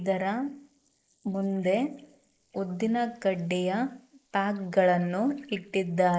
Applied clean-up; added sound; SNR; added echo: neural mask model Resemble Enhance denoiser.